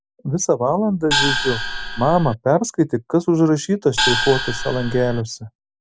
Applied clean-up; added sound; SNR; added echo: none; Gong; 2 dB; none.